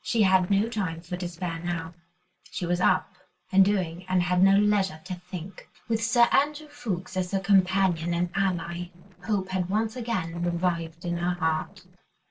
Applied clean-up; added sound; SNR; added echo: neural separator model SepFormer DNS4.